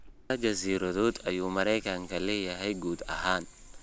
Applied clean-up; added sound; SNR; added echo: none; Chewing, mastication; 17 dB; none.